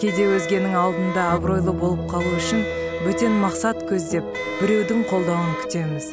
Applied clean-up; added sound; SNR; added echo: none; Wind instrument, woodwind instrument; 8 dB; none.